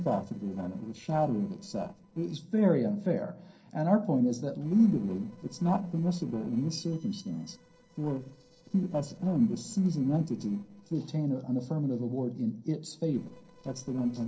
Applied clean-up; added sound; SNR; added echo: neural separator model SepFormer DNS4.